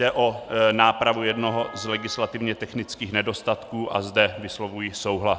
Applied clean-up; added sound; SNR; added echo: none; Wind instrument, woodwind instrument; 19 dB; none.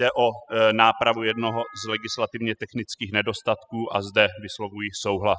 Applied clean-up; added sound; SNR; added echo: classical method spectral subtraction.